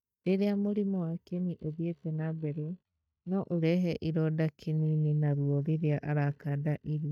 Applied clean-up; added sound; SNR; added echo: neural mask model DeepFilterNet 3.